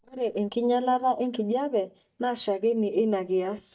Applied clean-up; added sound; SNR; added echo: neural mask model DeepFilterNet 3.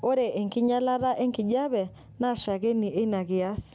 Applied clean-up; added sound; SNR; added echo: none; none; none; none.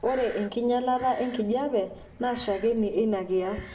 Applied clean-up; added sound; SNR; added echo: none; Crow; 20 dB; reverberation time 0.5 s.